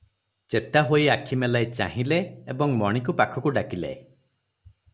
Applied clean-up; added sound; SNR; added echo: none; Wind instrument, woodwind instrument; 18 dB; none.